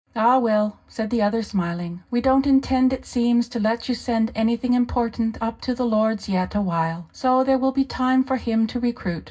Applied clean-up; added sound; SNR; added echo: none; none; none; reverberation time 0.4 s.